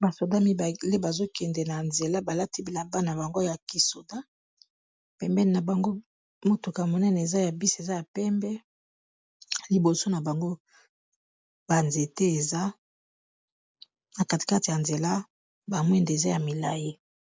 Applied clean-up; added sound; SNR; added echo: none; none; none; none.